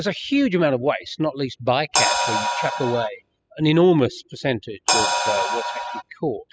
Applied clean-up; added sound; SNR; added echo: classical method spectral subtraction.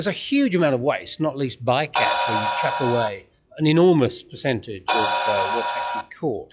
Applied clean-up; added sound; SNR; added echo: classical method log-MMSE.